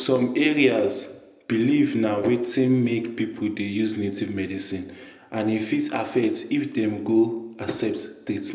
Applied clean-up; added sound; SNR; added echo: none; none; none; reverberation time 0.8 s.